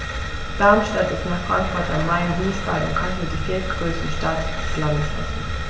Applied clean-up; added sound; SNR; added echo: none; Car passing by; 20 dB; reverberation time 0.7 s.